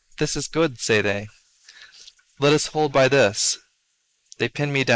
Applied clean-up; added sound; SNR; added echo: neural mask model Resemble Enhance denoiser.